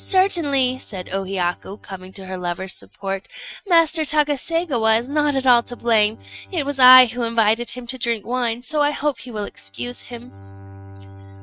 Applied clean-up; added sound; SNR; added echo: neural mask model RNNoise.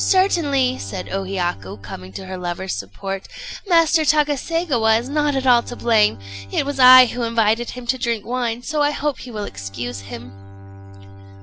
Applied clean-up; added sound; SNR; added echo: none; Bowed string instrument; 18 dB; none.